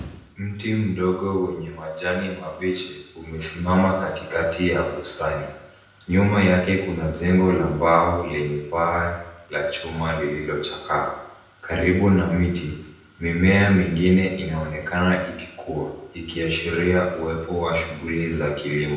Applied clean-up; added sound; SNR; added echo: none; none; none; reverberation time 0.9 s.